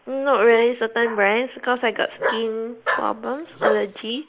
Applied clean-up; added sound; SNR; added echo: neural mask model Resemble Enhance denoiser.